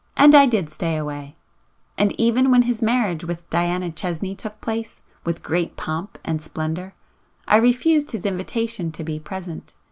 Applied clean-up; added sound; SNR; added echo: none; none; none; none.